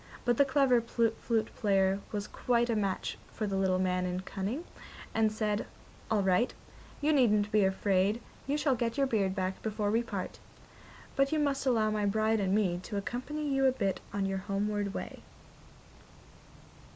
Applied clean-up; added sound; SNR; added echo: none; none; none; none.